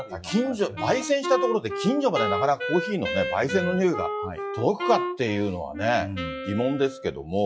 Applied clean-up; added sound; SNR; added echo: classical method log-MMSE.